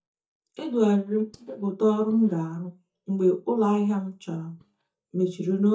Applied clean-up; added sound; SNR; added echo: neural mask model DeepFilterNet 3.